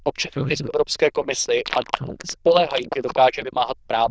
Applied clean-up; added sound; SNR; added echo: neural diffusion model UNIVERSE++.